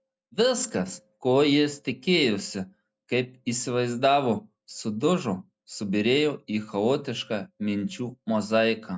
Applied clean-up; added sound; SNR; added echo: none; none; none; none.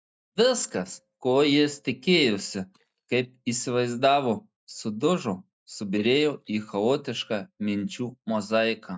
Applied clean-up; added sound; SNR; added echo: neural mask model DeepFilterNet 3.